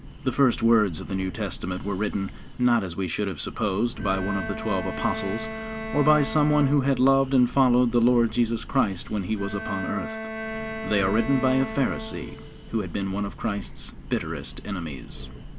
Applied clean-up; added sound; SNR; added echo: none; Bowed string instrument + Breathing; 10 dB; none.